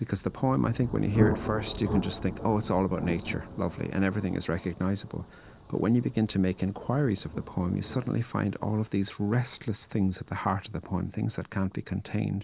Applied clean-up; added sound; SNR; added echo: none; Thunder; 9 dB; none.